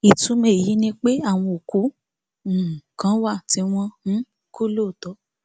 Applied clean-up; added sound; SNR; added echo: none; none; none; none.